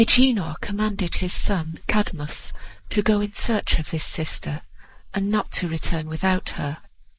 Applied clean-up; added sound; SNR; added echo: neural mask model Resemble Enhance denoiser.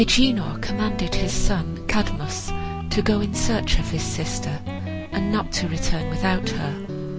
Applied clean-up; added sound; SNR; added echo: none; Guitar; 6 dB; none.